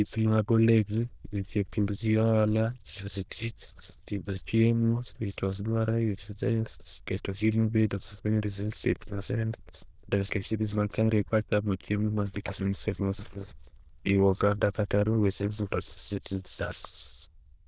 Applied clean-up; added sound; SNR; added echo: neural diffusion model UNIVERSE++.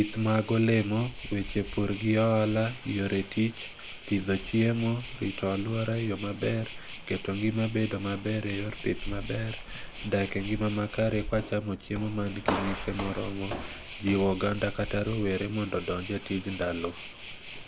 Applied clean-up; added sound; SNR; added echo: none; Waves, surf + Walk, footsteps; 4 dB; none.